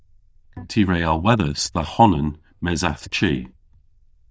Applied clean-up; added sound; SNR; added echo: neural diffusion model UNIVERSE++.